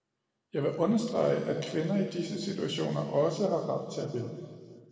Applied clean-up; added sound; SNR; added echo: none; none; none; reverberation time 2.0 s.